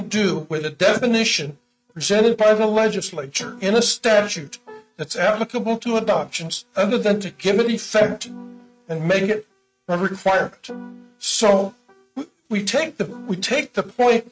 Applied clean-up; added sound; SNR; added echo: neural mask model RNNoise.